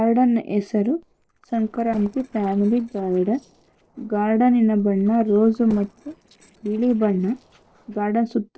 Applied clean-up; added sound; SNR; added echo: neural separator model SepFormer DNS4.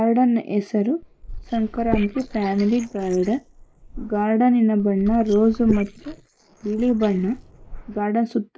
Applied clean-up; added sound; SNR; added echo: neural mask model Resemble Enhance denoiser.